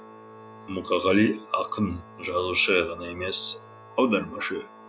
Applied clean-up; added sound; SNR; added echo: none; Organ; 19 dB; none.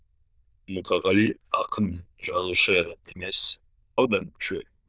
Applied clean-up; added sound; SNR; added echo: neural diffusion model UNIVERSE++.